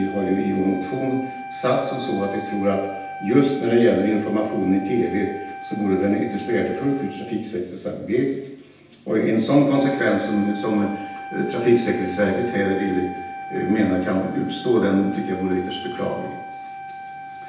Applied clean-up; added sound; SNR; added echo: none; Wind instrument, woodwind instrument; 12 dB; reverberation time 0.9 s.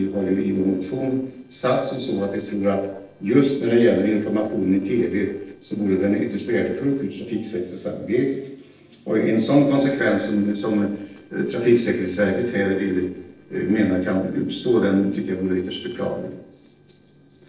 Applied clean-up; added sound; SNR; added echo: neural separator model SepFormer DNS4.